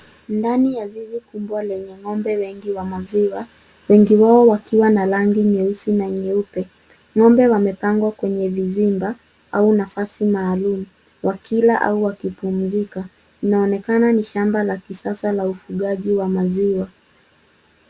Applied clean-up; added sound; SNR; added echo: none; none; none; none.